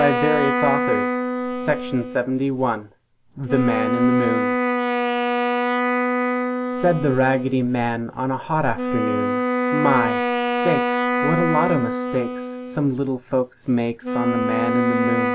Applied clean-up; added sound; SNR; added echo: none; Wind instrument, woodwind instrument; 0 dB; none.